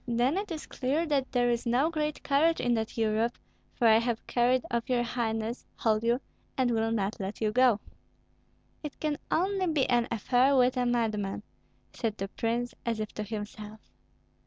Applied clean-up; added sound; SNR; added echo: none; none; none; none.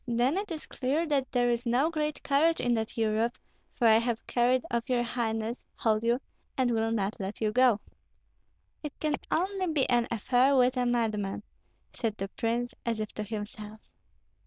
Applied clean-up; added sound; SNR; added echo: neural diffusion model UNIVERSE++.